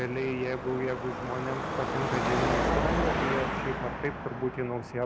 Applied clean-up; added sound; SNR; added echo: none; Car passing by / Traffic noise, roadway noise / Engine; -2 dB; none.